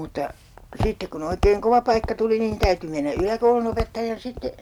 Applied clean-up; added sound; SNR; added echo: none; Walk, footsteps; 8 dB; none.